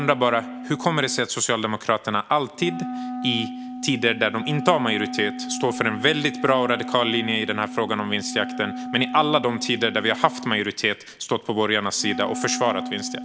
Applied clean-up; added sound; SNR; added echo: none; Wind instrument, woodwind instrument; 9 dB; none.